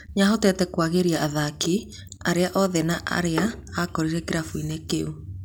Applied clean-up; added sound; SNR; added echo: none; none; none; none.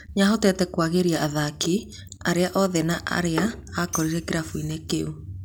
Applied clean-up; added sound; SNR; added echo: none; Tambourine; 16 dB; none.